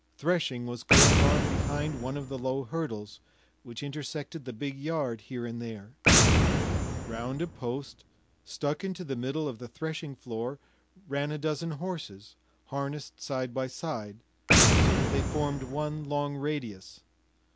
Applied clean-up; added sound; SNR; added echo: none; Boom; -5 dB; none.